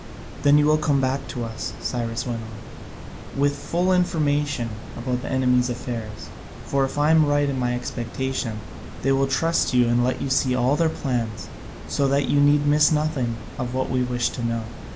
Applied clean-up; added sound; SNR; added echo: none; Water; 12 dB; none.